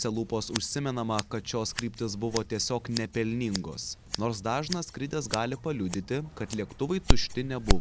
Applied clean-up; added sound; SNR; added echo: none; Scissors; 0 dB; none.